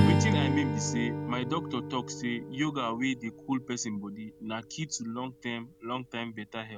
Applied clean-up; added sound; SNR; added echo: none; Strum; -1 dB; none.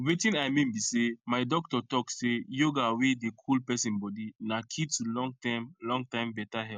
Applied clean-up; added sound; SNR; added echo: none; none; none; none.